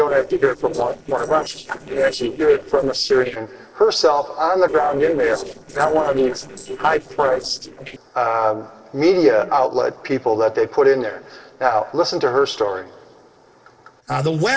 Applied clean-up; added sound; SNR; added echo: neural separator model SepFormer DNS4.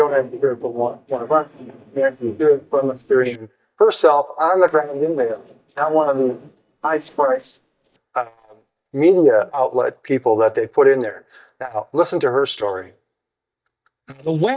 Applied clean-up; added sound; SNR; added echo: neural mask model DeepFilterNet 3.